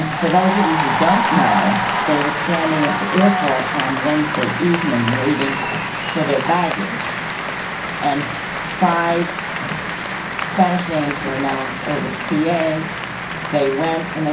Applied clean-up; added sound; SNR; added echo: none; Applause / Cheering; 2 dB; reverberation time 0.3 s.